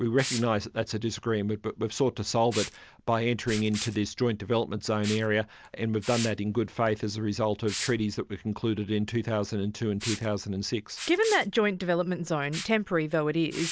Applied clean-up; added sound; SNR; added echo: none; Liquid; 14 dB; none.